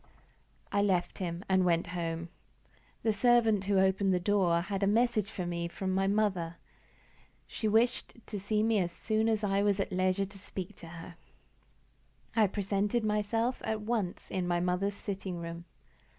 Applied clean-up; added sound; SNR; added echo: none; none; none; none.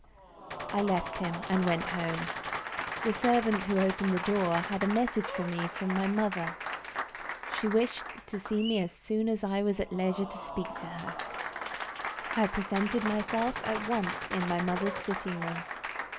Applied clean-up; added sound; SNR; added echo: none; Applause + Gunshot, gunfire; 6 dB; none.